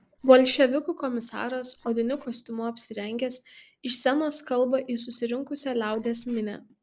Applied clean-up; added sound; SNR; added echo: neural separator model SepFormer DNS4.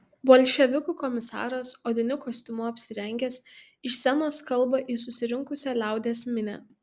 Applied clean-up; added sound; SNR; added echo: none; none; none; none.